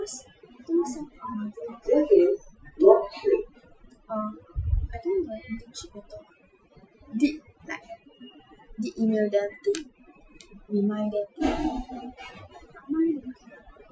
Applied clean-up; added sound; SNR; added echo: classical method Wiener filter.